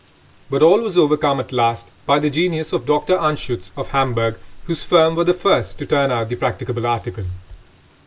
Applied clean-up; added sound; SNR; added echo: none; Rain; 19 dB; none.